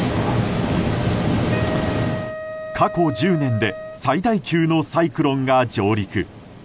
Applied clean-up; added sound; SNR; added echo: none; Wind instrument, woodwind instrument; 12 dB; none.